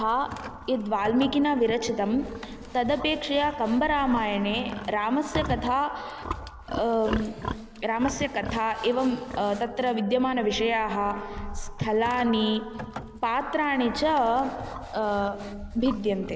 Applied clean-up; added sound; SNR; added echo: none; Livestock, farm animals, working animals; 12 dB; none.